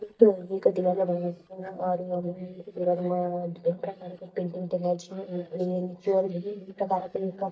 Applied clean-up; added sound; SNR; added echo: neural mask model DeepFilterNet 3.